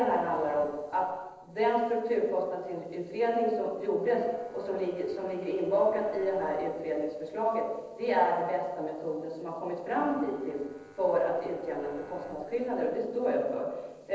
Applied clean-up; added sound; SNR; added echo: neural separator model SepFormer DNS4.